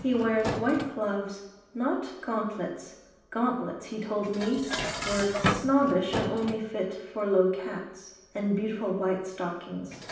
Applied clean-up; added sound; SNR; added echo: none; Dishes, pots, and pans; 8 dB; reverberation time 0.9 s.